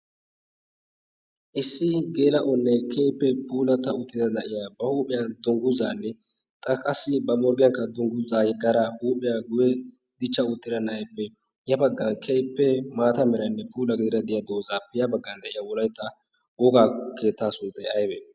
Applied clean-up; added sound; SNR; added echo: none; none; none; none.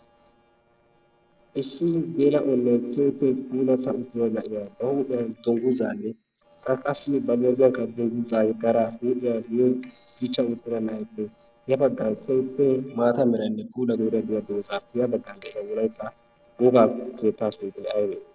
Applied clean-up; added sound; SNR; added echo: neural separator model SepFormer DNS4.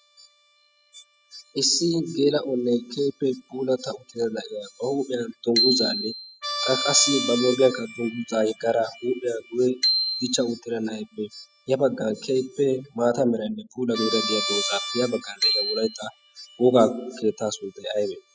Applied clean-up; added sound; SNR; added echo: classical method spectral subtraction.